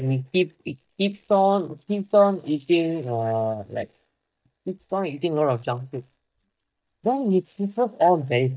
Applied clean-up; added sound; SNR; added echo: neural mask model DeepFilterNet 3.